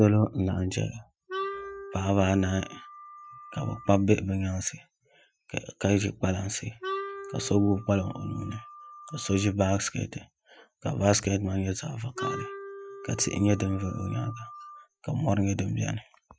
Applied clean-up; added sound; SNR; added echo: classical method Wiener filter.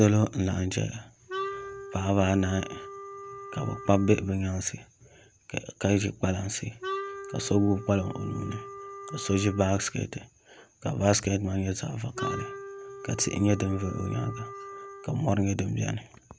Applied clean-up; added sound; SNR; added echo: none; Wind instrument, woodwind instrument; 11 dB; none.